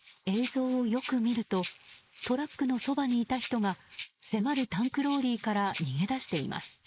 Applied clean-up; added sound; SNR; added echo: neural mask model Resemble Enhance denoiser.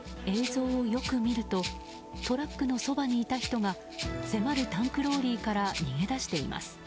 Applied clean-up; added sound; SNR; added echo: none; Rattle (instrument); 13 dB; none.